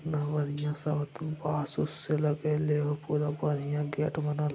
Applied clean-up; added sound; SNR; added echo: none; Cutlery, silverware; 19 dB; none.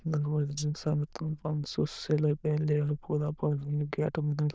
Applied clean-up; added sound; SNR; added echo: neural diffusion model UNIVERSE++.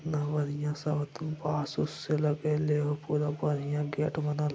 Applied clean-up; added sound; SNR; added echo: none; none; none; none.